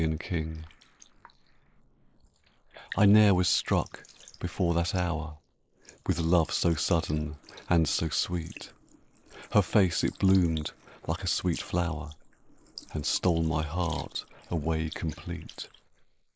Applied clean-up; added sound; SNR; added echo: neural mask model Resemble Enhance denoiser.